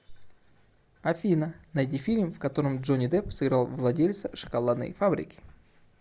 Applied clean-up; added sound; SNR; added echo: none; none; none; none.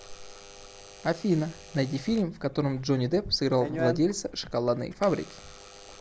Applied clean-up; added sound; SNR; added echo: none; Alarm / Door; 13 dB; none.